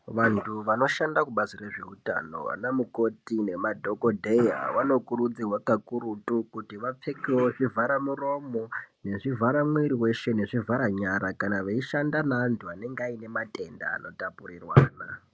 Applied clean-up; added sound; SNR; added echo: none; none; none; none.